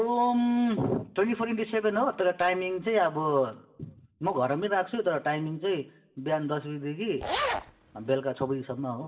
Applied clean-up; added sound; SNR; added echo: none; Zipper (clothing); 4 dB; reverberation time 0.5 s.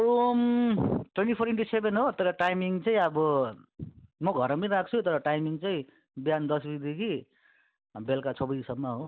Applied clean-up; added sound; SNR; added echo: none; none; none; none.